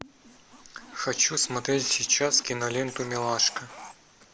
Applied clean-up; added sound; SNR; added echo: none; Squeak; 19 dB; none.